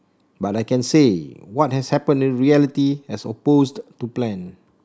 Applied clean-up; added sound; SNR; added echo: none; none; none; none.